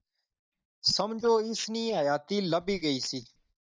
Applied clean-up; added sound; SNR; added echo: neural mask model DeepFilterNet 3.